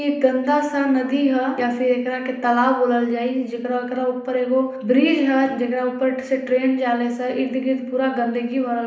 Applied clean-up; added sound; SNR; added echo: none; none; none; reverberation time 0.8 s.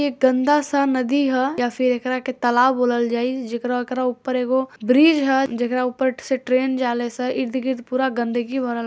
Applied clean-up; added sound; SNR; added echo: none; none; none; none.